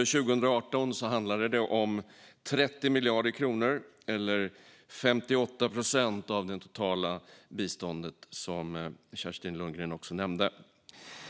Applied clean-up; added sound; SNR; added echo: none; none; none; none.